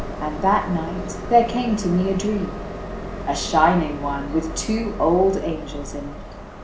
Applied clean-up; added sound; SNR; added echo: none; Train; 8 dB; none.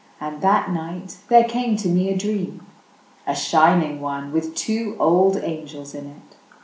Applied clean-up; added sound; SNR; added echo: none; none; none; none.